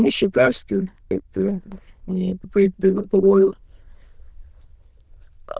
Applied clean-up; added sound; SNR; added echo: neural diffusion model UNIVERSE++.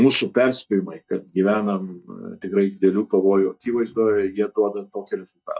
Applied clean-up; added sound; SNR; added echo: neural mask model DeepFilterNet 3.